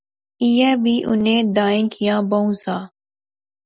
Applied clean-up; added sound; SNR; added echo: none; none; none; none.